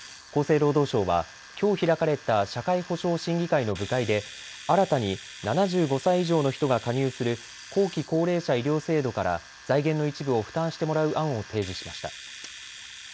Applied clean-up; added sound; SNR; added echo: none; Domestic sounds, home sounds; 18 dB; none.